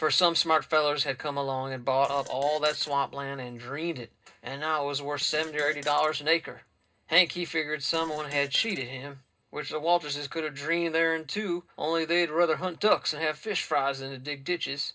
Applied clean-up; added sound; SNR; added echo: neural separator model SepFormer DNS4.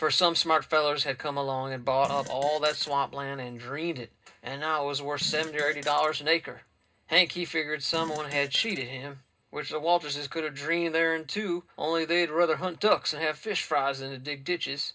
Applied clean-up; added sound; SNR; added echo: none; Fart; 15 dB; reverberation time 0.2 s.